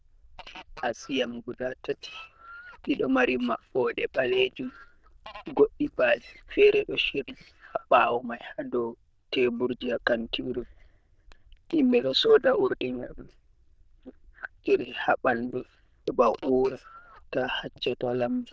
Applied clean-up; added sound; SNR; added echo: neural diffusion model UNIVERSE++.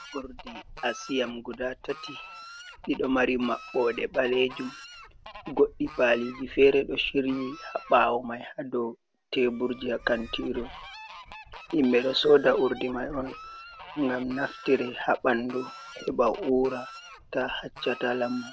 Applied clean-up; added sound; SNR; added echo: none; Fowl; 17 dB; none.